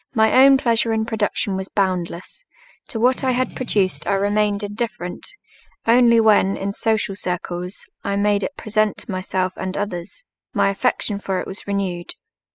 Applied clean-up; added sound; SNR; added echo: classical method spectral subtraction.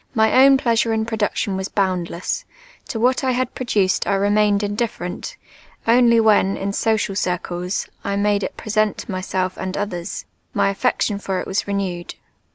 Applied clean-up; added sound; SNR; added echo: none; none; none; none.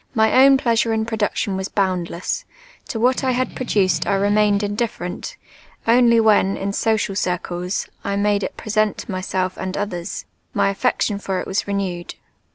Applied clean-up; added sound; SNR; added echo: none; Strum; 15 dB; none.